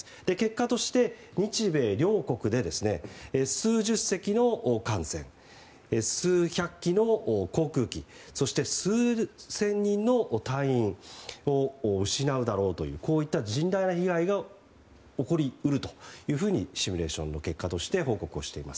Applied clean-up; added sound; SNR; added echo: none; none; none; none.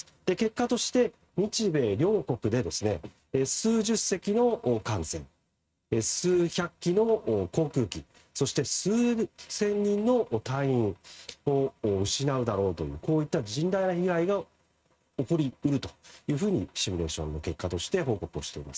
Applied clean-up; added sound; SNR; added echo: neural mask model RNNoise.